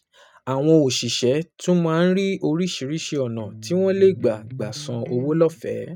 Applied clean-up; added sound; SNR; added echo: neural mask model RNNoise.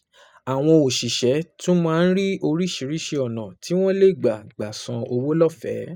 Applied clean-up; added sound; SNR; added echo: neural mask model Resemble Enhance denoiser.